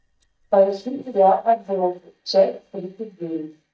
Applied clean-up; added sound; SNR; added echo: neural mask model DeepFilterNet 3.